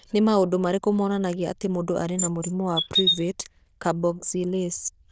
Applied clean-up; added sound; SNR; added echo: neural diffusion model UNIVERSE++.